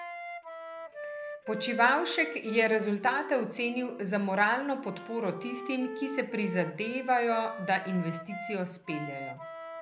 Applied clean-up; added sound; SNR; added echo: none; Wind instrument, woodwind instrument; 11 dB; none.